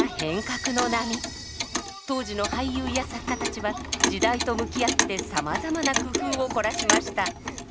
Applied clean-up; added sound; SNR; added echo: none; Clock; 0 dB; none.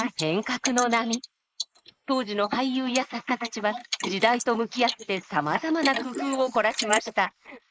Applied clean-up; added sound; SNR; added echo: neural mask model Resemble Enhance denoiser.